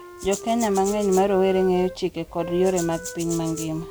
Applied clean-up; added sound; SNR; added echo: none; Rattle (instrument) + Wind instrument, woodwind instrument; 13 dB; none.